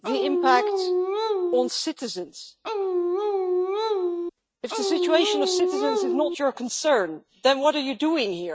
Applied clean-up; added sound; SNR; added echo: neural mask model RNNoise.